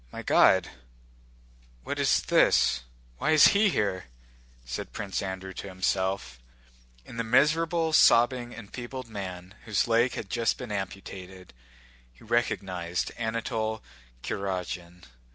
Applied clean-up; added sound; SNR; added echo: none; none; none; none.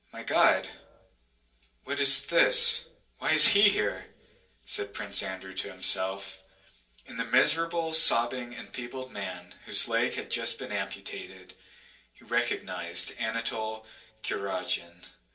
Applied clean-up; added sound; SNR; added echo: none; none; none; reverberation time 0.3 s.